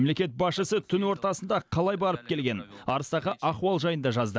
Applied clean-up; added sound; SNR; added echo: none; none; none; none.